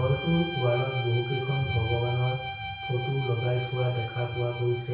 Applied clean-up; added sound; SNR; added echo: none; Bowed string instrument; 9 dB; reverberation time 0.6 s.